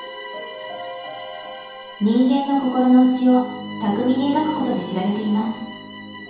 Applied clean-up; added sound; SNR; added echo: none; Bowed string instrument; 18 dB; reverberation time 2.2 s.